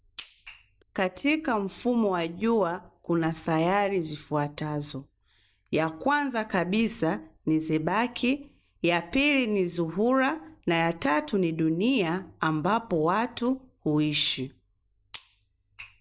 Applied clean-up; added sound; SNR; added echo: none; none; none; none.